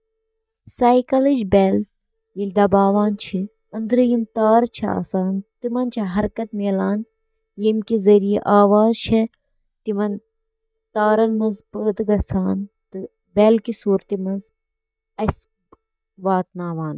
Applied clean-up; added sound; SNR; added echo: neural mask model DeepFilterNet 3.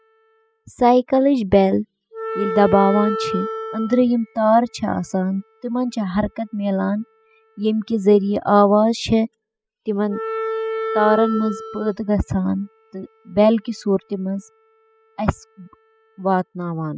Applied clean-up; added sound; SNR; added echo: classical method spectral subtraction.